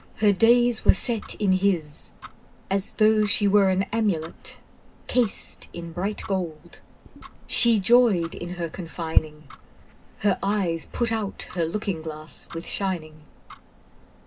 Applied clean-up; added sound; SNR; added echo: none; Tick-tock; 8 dB; reverberation time 0.2 s.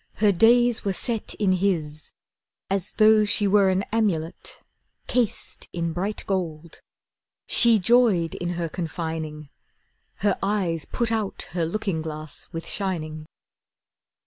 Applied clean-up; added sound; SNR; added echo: none; none; none; none.